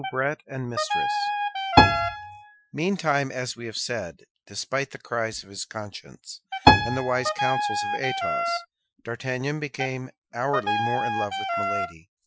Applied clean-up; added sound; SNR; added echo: classical method Wiener filter.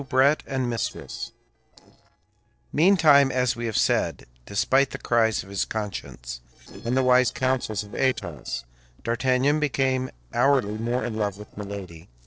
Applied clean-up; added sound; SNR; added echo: neural separator model SepFormer DNS4.